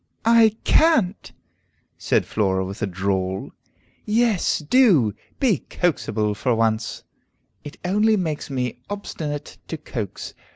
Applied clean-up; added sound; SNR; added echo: none; none; none; none.